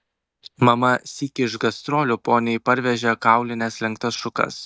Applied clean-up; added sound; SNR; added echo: neural mask model DeepFilterNet 3.